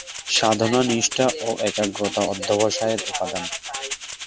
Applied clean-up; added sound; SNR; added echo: none; Rattle (instrument); 8 dB; none.